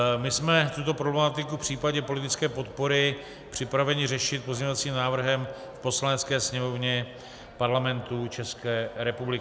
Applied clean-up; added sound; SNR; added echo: none; none; none; none.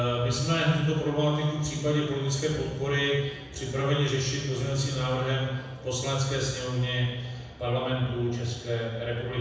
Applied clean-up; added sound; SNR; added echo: none; none; none; reverberation time 1.1 s.